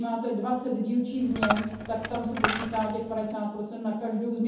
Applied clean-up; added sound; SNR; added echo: none; Coin (dropping); 3 dB; reverberation time 0.9 s.